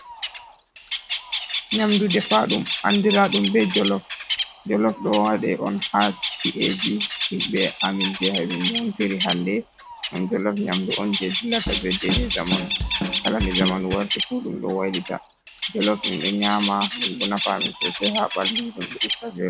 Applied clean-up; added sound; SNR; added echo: none; Drum kit + Bird; 4 dB; none.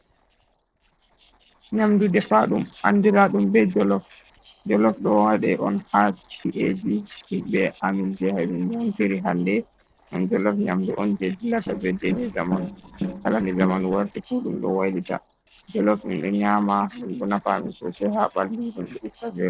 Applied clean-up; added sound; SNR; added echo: neural separator model SepFormer DNS4.